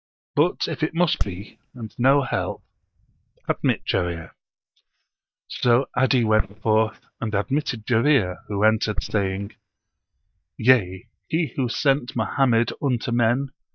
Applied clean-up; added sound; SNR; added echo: neural mask model DeepFilterNet 3.